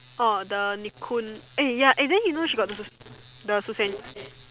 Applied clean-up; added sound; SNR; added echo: none; none; none; none.